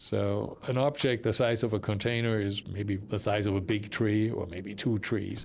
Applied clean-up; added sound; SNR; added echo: neural separator model SepFormer DNS4.